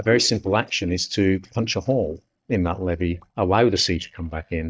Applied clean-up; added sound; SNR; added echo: neural mask model DeepFilterNet 3.